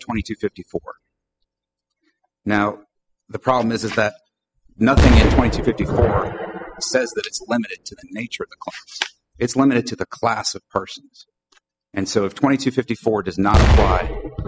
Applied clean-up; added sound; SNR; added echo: classical method spectral subtraction.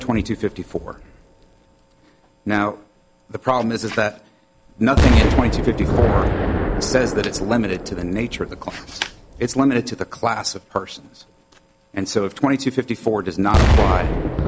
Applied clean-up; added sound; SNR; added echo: none; Explosion; 0 dB; none.